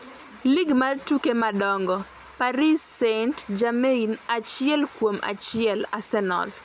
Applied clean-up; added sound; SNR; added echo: none; none; none; none.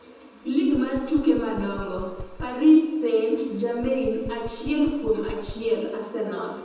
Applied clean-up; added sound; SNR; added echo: none; Knock; 14 dB; reverberation time 1.1 s.